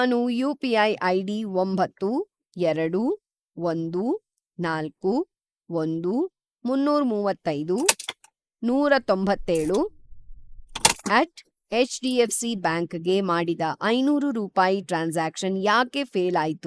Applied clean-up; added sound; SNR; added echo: neural mask model Resemble Enhance denoiser.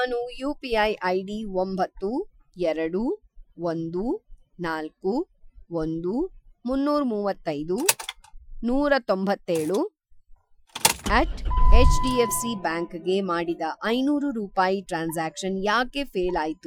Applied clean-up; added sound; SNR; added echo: classical method Wiener filter.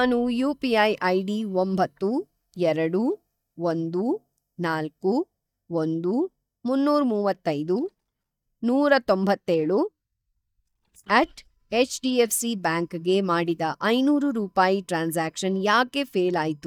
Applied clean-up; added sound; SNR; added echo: neural mask model DeepFilterNet 3.